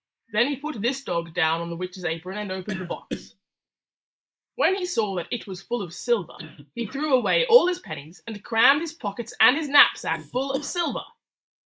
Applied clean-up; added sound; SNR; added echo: neural mask model Resemble Enhance denoiser.